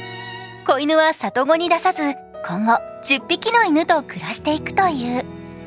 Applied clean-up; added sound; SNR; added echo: none; none; none; none.